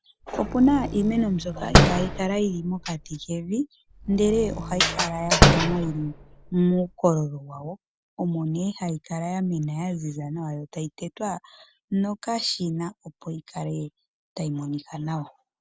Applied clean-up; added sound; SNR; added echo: none; Slam; -1 dB; none.